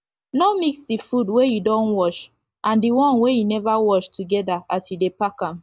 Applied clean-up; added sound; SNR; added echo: none; none; none; none.